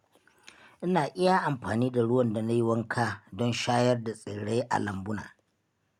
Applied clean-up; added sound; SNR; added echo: none; none; none; none.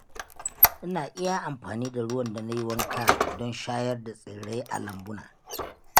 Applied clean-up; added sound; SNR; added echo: none; Squeak; -3 dB; none.